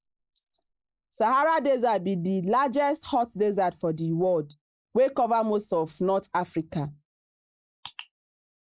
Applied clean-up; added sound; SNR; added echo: neural mask model Resemble Enhance denoiser.